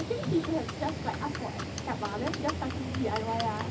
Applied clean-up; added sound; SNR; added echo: none; Livestock, farm animals, working animals; 2 dB; reverberation time 0.4 s.